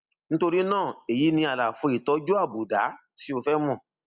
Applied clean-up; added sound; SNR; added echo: none; none; none; none.